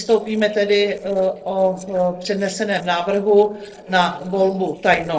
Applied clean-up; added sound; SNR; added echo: neural separator model SepFormer DNS4.